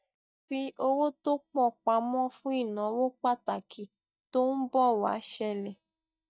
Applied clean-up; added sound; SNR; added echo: neural mask model DeepFilterNet 3.